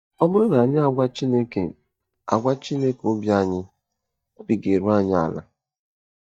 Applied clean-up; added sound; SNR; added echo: neural mask model DeepFilterNet 3.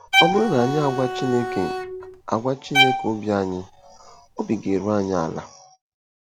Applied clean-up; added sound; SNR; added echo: none; Bowed string instrument + Bowed string instrument; 1 dB; none.